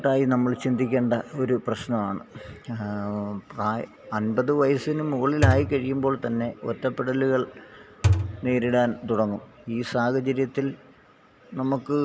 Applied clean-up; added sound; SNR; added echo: none; Thump, thud; 0 dB; none.